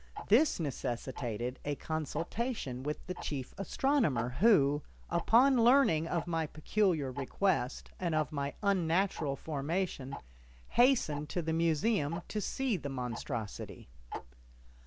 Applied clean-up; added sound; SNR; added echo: none; Tick-tock; 18 dB; none.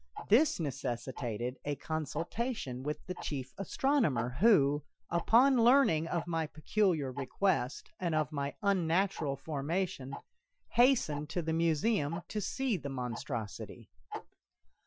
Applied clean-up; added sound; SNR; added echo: classical method Wiener filter.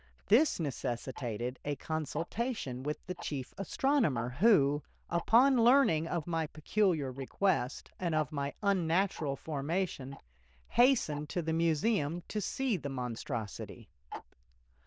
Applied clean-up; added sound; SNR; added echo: neural diffusion model UNIVERSE++.